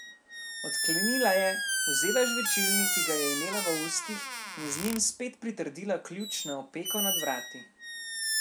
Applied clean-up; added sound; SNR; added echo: none; Squeak; -1 dB; none.